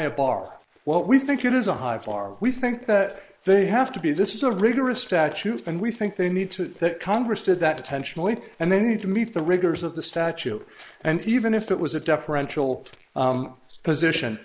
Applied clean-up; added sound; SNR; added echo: neural mask model Resemble Enhance denoiser.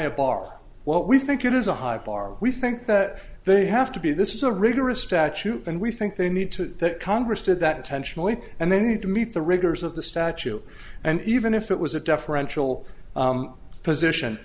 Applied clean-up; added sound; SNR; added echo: none; none; none; none.